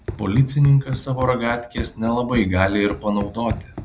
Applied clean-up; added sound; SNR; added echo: none; Run; 12 dB; none.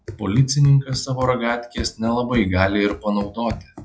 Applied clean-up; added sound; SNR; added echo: classical method log-MMSE.